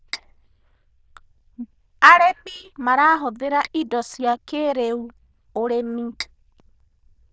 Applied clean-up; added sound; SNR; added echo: neural diffusion model UNIVERSE++.